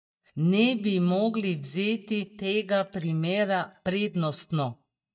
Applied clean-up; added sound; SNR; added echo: neural mask model DeepFilterNet 3.